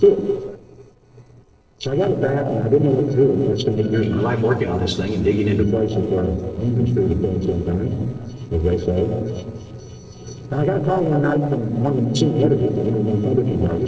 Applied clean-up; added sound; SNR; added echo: neural separator model SepFormer DNS4.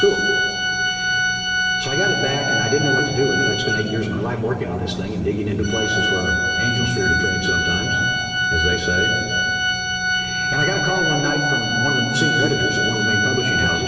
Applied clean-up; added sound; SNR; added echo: none; Organ; -1 dB; reverberation time 2.8 s.